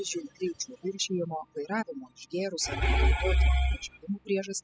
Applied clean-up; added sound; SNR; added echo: classical method spectral subtraction.